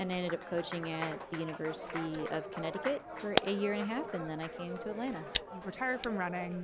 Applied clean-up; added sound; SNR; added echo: none; Applause + Camera; 2 dB; none.